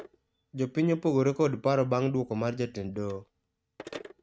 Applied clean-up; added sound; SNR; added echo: neural mask model RNNoise.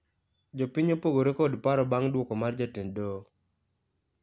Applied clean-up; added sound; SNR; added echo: none; none; none; none.